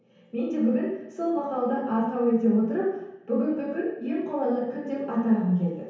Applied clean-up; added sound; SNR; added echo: none; none; none; reverberation time 0.9 s.